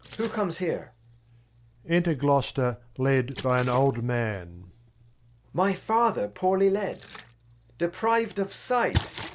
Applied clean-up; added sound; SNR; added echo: none; Splash, splatter; 14 dB; none.